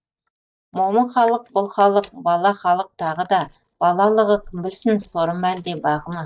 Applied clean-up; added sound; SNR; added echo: neural mask model DeepFilterNet 3.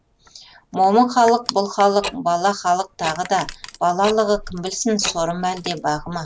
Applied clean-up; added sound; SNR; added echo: none; Tick-tock + Crushing; 15 dB; none.